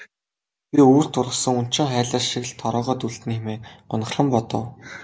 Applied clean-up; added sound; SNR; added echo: none; none; none; none.